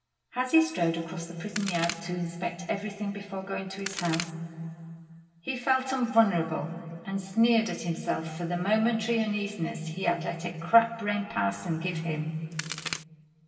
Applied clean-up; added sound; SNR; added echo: none; Crack; 6 dB; reverberation time 2.3 s.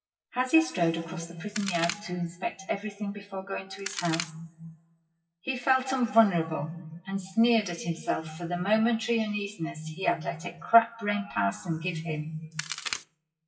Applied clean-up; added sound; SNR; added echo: classical method WPE with log-MMSE.